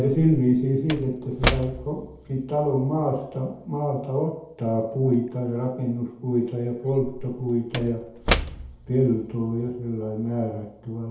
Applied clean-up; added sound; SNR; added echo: none; Slam / Wood; 8 dB; reverberation time 0.8 s.